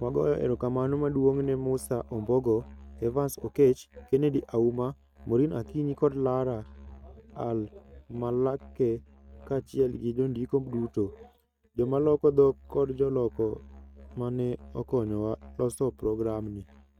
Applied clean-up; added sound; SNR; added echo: neural mask model RNNoise.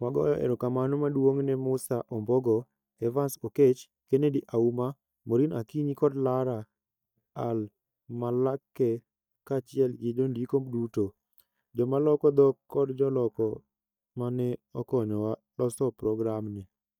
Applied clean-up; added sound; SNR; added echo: neural mask model DeepFilterNet 3.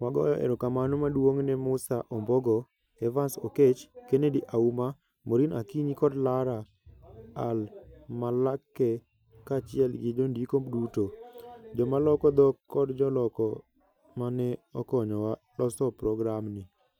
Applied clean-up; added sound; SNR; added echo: none; none; none; none.